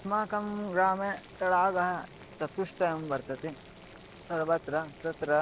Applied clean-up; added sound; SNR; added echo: none; Boiling; 19 dB; none.